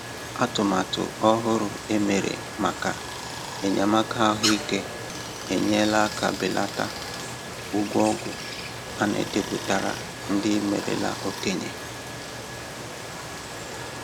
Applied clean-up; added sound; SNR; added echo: none; Stream; 7 dB; none.